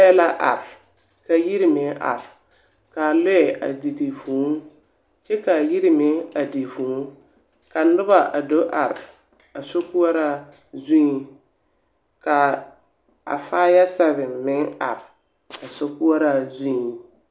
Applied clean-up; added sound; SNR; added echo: none; none; none; none.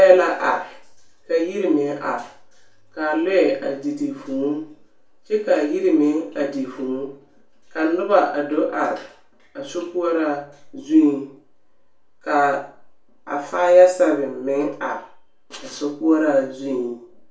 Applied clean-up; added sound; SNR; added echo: none; none; none; reverberation time 0.3 s.